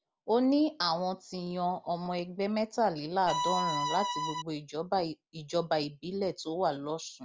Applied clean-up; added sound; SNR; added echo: none; Bowed string instrument; 0 dB; none.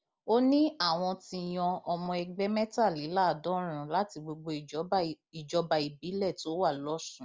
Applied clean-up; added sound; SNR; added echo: none; none; none; none.